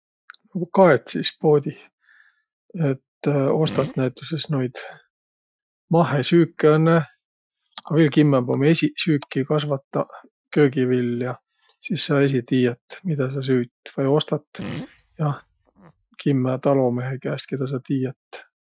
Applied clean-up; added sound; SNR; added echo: classical method Wiener filter.